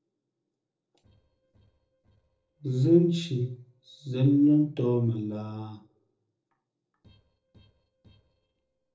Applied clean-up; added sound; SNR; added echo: neural separator model SepFormer DNS4.